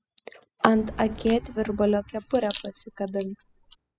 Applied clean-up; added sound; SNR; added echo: classical method spectral subtraction.